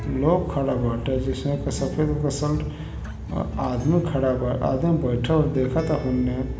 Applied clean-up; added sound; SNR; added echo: none; Acoustic guitar; 18 dB; none.